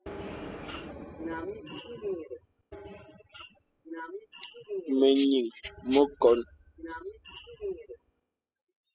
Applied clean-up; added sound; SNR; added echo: classical method spectral subtraction.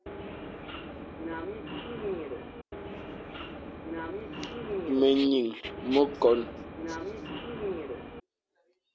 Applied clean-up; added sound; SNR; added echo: none; Subway, metro, underground; 6 dB; none.